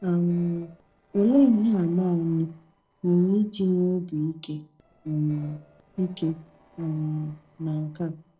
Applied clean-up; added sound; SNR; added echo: neural separator model SepFormer DNS4.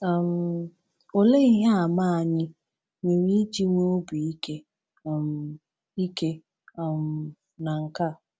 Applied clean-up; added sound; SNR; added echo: none; none; none; none.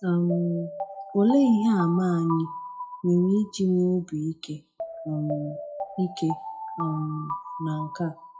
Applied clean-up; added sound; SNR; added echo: classical method WPE with log-MMSE.